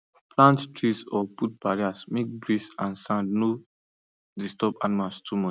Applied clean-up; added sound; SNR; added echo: none; none; none; none.